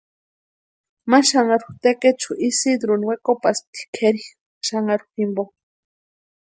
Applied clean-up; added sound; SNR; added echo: none; none; none; none.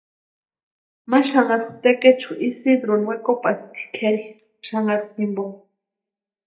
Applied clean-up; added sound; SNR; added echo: neural mask model DeepFilterNet 3.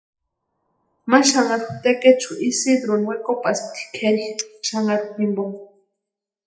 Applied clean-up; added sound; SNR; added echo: classical method WPE with log-MMSE.